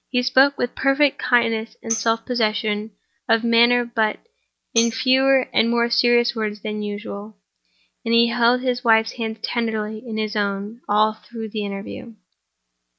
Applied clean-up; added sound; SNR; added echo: none; Tambourine; 12 dB; none.